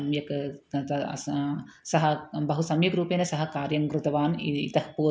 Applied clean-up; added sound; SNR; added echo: none; none; none; none.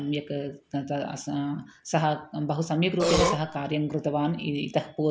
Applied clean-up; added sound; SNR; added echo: none; Burping, eructation; -3 dB; none.